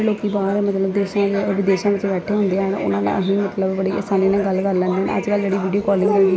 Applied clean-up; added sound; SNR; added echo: none; none; none; none.